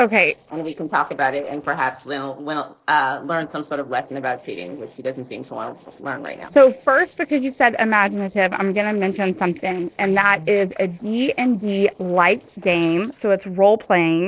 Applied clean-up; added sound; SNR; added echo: neural separator model SepFormer DNS4.